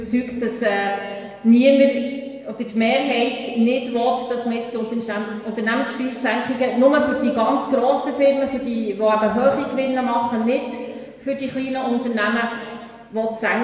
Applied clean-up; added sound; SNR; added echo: none; none; none; reverberation time 1.6 s.